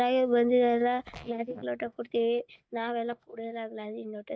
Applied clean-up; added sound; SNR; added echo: neural mask model DeepFilterNet 3.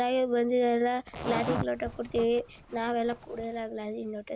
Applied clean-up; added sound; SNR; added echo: none; Zipper (clothing); 11 dB; none.